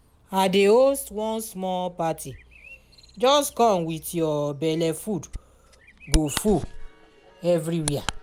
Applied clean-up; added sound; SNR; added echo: none; Bird vocalization, bird call, bird song; 11 dB; none.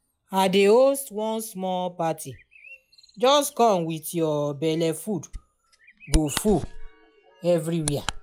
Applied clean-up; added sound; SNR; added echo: classical method log-MMSE.